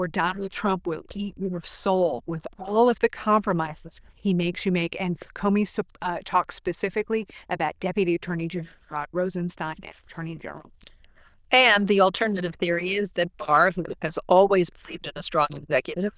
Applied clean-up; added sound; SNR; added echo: neural diffusion model UNIVERSE++.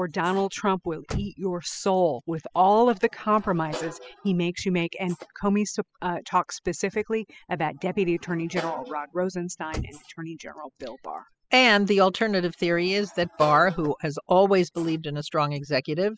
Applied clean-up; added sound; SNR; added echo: classical method spectral subtraction.